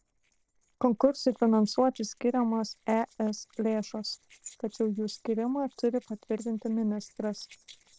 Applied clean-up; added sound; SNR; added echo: neural separator model SepFormer DNS4.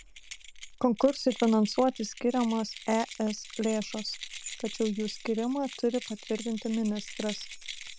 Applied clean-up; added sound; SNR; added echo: none; Keys jangling; 14 dB; none.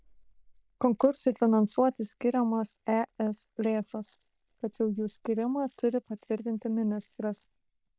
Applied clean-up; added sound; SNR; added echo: neural mask model DeepFilterNet 3.